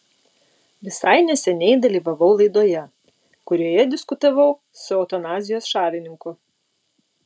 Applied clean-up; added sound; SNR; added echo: none; none; none; none.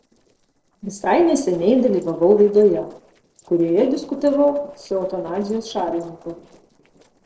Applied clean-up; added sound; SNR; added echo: neural separator model SepFormer DNS4.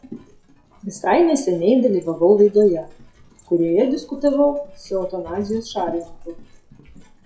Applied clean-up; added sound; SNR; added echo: classical method WPE with log-MMSE.